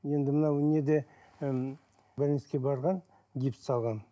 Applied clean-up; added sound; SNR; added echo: none; none; none; none.